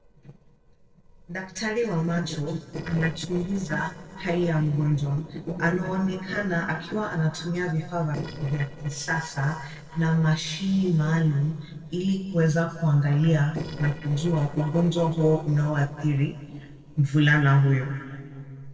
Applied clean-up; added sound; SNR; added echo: neural separator model SepFormer DNS4.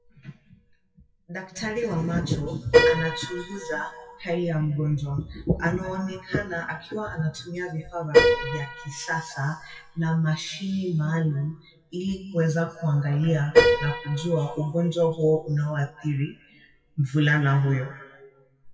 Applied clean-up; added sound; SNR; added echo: classical method WPE with log-MMSE.